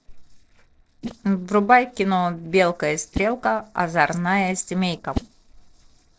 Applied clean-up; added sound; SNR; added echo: neural separator model SepFormer DNS4.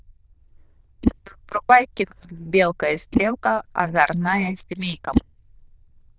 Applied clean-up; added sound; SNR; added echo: neural diffusion model UNIVERSE++.